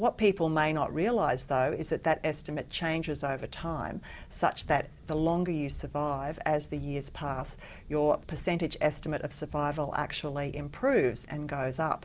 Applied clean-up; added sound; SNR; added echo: none; none; none; none.